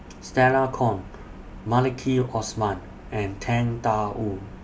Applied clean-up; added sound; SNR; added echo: none; none; none; none.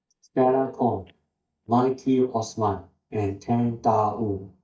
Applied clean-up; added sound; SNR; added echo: neural mask model DeepFilterNet 3.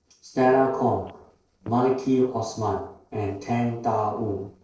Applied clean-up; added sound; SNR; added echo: neural separator model SepFormer DNS4.